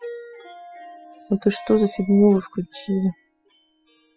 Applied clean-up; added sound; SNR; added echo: classical method spectral subtraction.